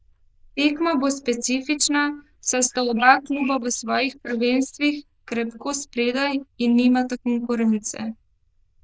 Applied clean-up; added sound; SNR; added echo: neural diffusion model UNIVERSE++.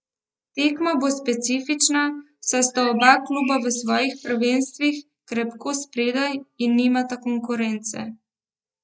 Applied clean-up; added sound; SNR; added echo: neural mask model DeepFilterNet 3.